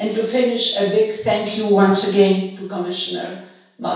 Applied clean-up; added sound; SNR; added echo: none; none; none; reverberation time 0.7 s.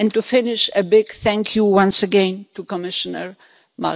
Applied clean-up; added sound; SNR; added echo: none; none; none; none.